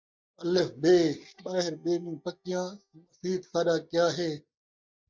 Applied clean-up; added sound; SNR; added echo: neural mask model DeepFilterNet 3.